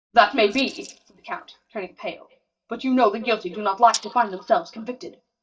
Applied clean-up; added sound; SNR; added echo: neural mask model DeepFilterNet 3.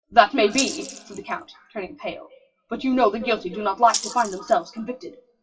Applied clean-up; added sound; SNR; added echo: classical method WPE with log-MMSE.